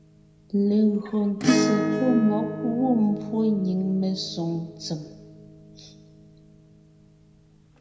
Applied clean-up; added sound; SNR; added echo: none; Acoustic guitar / Strum; 4 dB; reverberation time 0.8 s.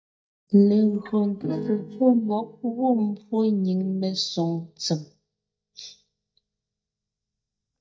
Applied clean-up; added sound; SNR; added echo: neural mask model DeepFilterNet 3.